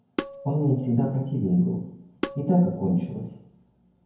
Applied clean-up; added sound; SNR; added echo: none; Tabla; 11 dB; reverberation time 0.9 s.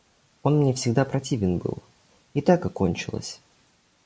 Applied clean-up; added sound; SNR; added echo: none; none; none; none.